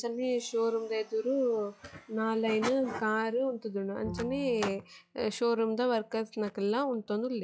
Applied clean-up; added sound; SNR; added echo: classical method log-MMSE.